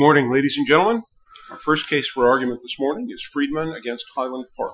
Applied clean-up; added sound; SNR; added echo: classical method Wiener filter.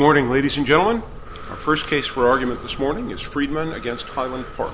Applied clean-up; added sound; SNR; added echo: none; Breathing; 14 dB; none.